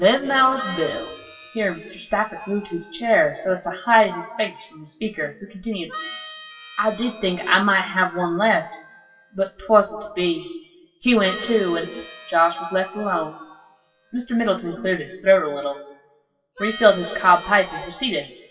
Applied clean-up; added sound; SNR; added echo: classical method WPE with log-MMSE.